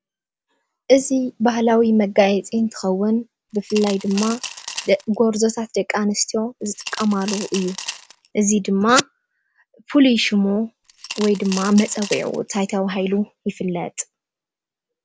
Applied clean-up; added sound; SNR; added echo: none; Coin (dropping) / Glass; 13 dB; none.